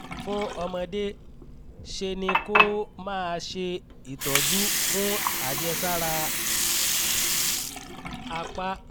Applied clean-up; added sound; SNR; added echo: none; Water; -4 dB; none.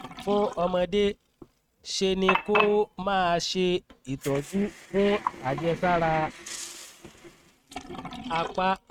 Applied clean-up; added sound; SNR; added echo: neural mask model RNNoise.